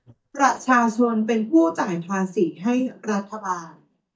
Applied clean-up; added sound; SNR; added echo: neural mask model DeepFilterNet 3.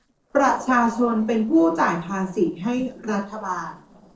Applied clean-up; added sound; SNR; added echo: neural separator model SepFormer DNS4.